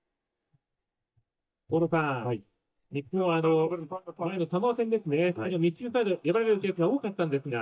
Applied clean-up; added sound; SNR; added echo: neural mask model DeepFilterNet 3.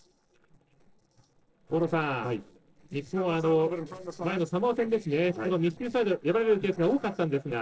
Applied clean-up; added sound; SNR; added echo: neural separator model SepFormer DNS4.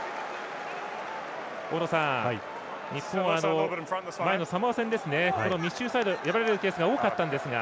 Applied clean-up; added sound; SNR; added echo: none; none; none; none.